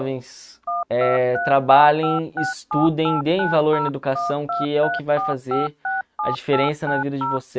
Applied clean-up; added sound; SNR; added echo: neural mask model RNNoise.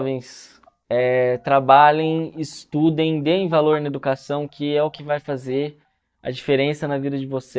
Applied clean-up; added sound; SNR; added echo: neural mask model DeepFilterNet 3.